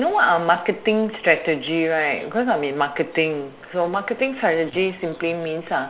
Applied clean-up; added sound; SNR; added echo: none; none; none; none.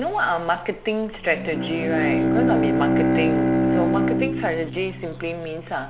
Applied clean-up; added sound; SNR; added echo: none; Bowed string instrument; -3 dB; none.